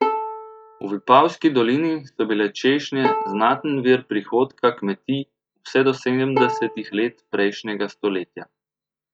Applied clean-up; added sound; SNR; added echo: classical method log-MMSE.